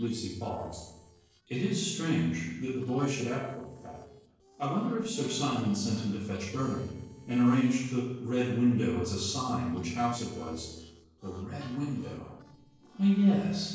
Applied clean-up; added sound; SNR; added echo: neural separator model SepFormer DNS4.